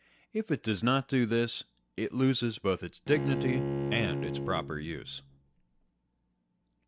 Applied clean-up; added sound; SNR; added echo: none; Bowed string instrument; 3 dB; none.